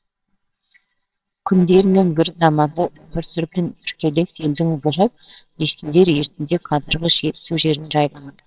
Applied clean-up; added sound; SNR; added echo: neural separator model SepFormer WHAMR!.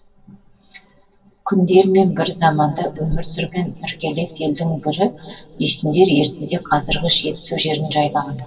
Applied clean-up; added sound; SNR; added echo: none; Liquid; 16 dB; reverberation time 2.7 s.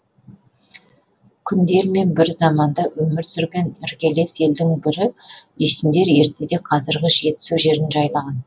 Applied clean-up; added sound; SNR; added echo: none; none; none; none.